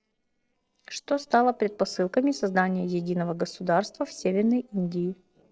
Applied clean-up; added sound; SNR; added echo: neural separator model SepFormer DNS4.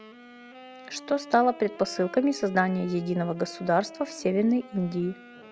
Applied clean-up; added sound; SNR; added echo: none; Wind instrument, woodwind instrument; 18 dB; none.